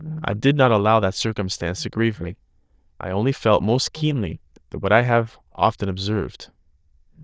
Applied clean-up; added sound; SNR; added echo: neural diffusion model UNIVERSE++.